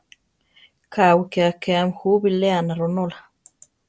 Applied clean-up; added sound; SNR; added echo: none; none; none; none.